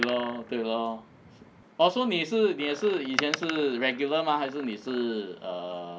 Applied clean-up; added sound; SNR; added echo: none; Door; 11 dB; none.